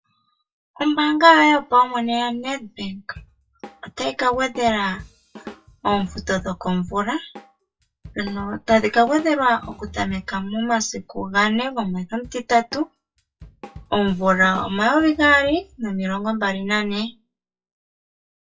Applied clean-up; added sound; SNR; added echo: classical method WPE with log-MMSE.